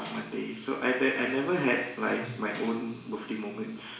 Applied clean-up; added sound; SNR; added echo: none; Tambourine; 20 dB; reverberation time 0.7 s.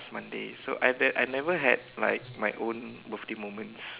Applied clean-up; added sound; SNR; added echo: none; none; none; none.